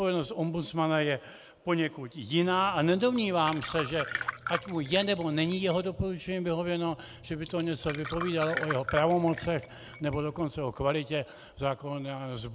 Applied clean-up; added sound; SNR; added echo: none; Glass; 10 dB; none.